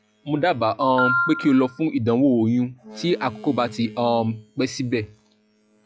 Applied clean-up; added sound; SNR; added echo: classical method log-MMSE.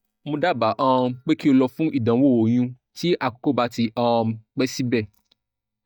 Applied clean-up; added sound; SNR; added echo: neural mask model DeepFilterNet 3.